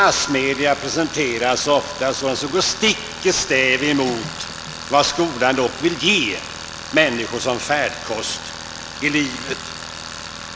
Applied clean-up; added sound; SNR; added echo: none; Tools; 12 dB; none.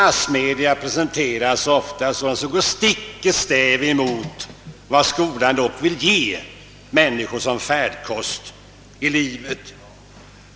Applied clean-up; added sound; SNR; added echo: none; none; none; none.